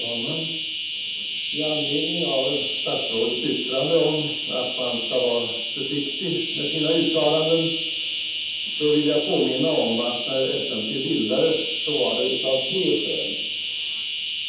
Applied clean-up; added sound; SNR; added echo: none; Insect; 2 dB; reverberation time 0.8 s.